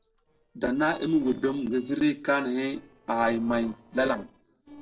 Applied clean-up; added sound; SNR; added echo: neural separator model SepFormer DNS4.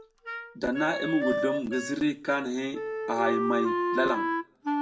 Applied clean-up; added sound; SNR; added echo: none; Wind instrument, woodwind instrument; 2 dB; reverberation time 0.3 s.